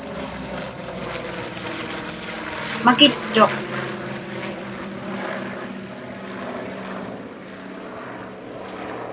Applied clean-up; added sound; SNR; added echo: none; Aircraft; 4 dB; none.